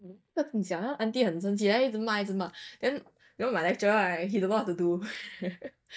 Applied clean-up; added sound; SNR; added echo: neural mask model DeepFilterNet 3.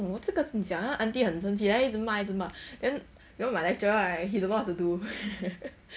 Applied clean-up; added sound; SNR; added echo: none; none; none; none.